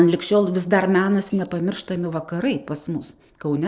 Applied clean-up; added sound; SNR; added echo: neural separator model SepFormer DNS4.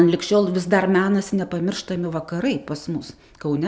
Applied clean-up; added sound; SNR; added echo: none; none; none; none.